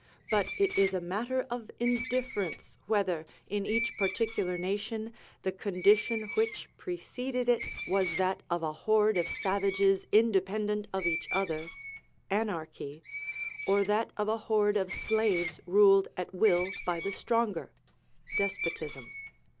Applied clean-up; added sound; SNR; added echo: none; Screech; 11 dB; none.